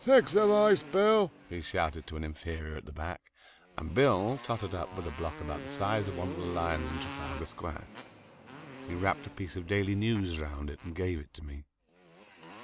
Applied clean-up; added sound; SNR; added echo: none; Motorcycle; 14 dB; none.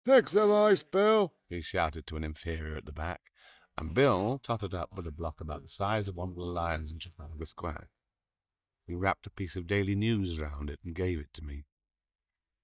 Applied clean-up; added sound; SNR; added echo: neural mask model DeepFilterNet 3.